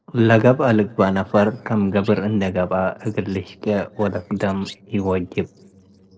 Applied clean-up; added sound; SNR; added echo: neural separator model SepFormer DNS4.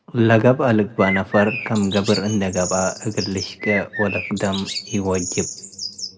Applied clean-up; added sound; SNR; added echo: none; Bird; 9 dB; reverberation time 1.2 s.